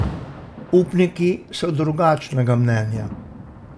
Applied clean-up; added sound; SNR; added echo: none; Rain; 13 dB; none.